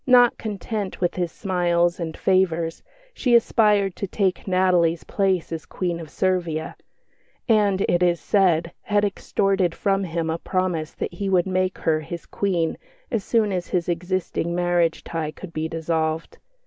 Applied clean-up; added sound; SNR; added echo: none; none; none; none.